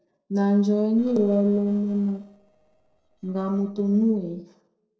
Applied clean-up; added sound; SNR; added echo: neural separator model SepFormer DNS4.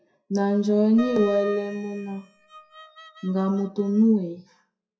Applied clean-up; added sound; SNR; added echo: classical method WPE with log-MMSE.